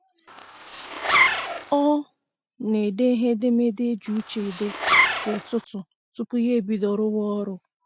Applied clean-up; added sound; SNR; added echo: none; Zipper (clothing); -1 dB; none.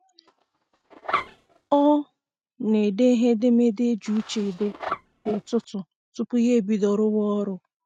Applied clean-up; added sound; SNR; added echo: neural mask model RNNoise.